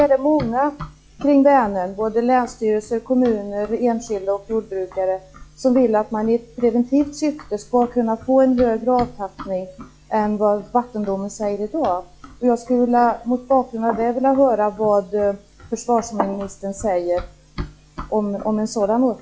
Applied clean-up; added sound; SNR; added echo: classical method log-MMSE.